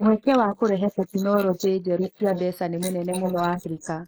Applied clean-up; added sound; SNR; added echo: neural mask model Resemble Enhance denoiser.